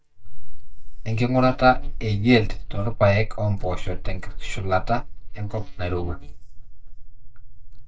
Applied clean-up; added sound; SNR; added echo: neural mask model DeepFilterNet 3.